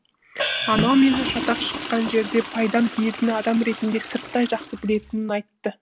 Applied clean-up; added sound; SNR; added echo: none; Toilet flush / Water + Hi-hat; 6 dB; none.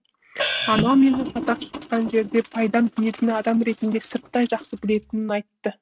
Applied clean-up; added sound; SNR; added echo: neural mask model RNNoise.